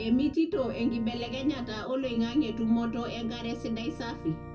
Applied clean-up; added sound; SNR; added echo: none; Organ; 12 dB; reverberation time 0.4 s.